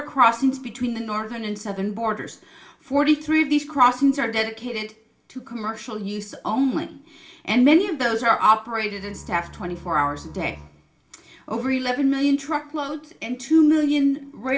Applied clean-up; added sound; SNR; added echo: none; Bowed string instrument; 19 dB; reverberation time 0.3 s.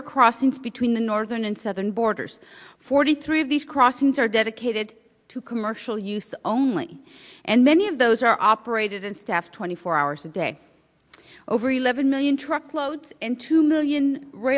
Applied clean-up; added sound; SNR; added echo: none; none; none; none.